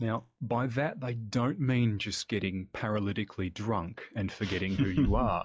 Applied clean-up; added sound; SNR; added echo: classical method log-MMSE.